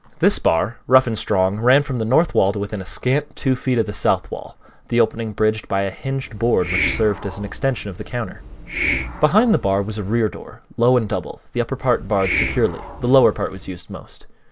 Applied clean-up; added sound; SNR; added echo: none; Hiss; 8 dB; none.